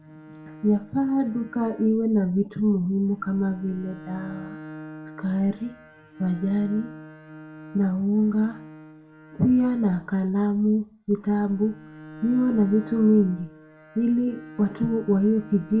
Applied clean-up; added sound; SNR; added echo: none; Bowed string instrument; 19 dB; reverberation time 0.4 s.